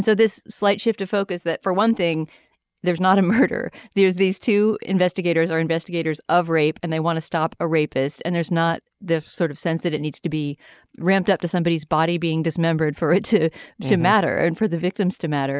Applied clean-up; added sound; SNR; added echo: none; none; none; none.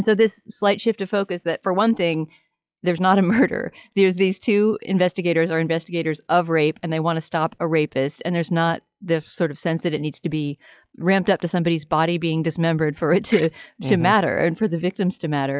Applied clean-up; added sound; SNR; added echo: classical method log-MMSE.